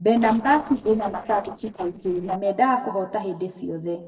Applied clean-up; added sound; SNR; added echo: neural separator model SepFormer DNS4.